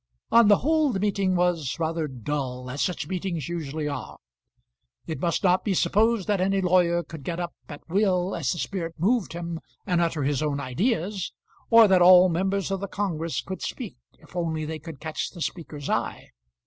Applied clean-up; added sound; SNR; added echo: none; none; none; none.